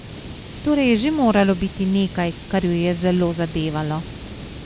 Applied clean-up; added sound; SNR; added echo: none; Hiss; 12 dB; none.